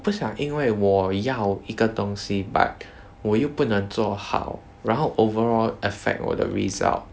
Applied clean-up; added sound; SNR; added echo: none; none; none; none.